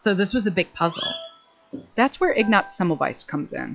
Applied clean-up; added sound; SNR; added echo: classical method log-MMSE.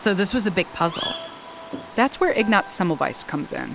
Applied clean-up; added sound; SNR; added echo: none; Bird vocalization, bird call, bird song; 14 dB; none.